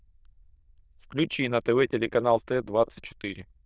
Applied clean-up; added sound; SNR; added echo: neural diffusion model UNIVERSE++.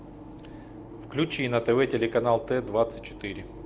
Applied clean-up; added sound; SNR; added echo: none; none; none; none.